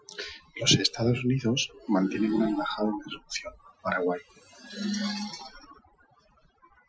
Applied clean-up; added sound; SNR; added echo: classical method Wiener filter.